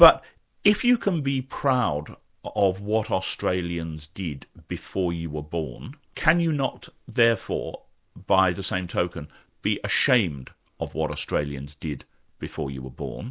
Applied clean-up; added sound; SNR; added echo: none; none; none; none.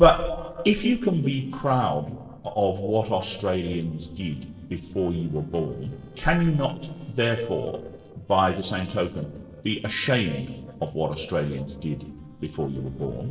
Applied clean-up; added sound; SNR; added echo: neural separator model SepFormer DNS4.